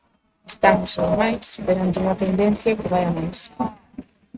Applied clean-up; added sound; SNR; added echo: neural mask model RNNoise.